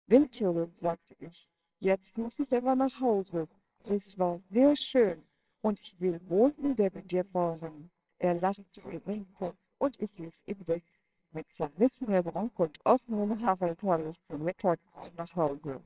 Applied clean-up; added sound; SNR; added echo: neural separator model SepFormer WHAMR!.